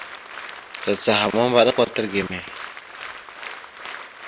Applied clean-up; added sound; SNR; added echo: none; Applause; 12 dB; none.